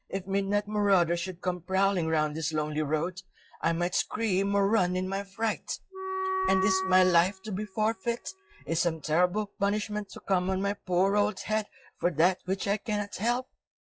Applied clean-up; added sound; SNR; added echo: classical method log-MMSE.